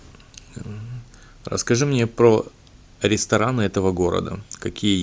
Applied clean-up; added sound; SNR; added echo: none; none; none; none.